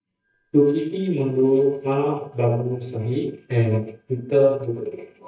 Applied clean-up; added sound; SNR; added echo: neural mask model DeepFilterNet 3.